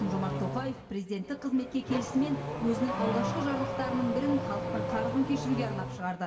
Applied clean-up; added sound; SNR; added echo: none; Accelerating, revving, vroom / Car; 3 dB; reverberation time 1.6 s.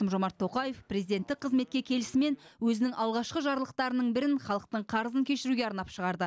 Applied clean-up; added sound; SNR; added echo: none; none; none; none.